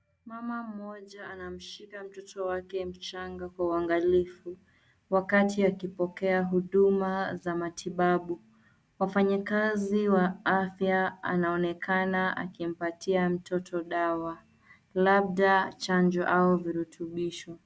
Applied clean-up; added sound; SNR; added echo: none; none; none; none.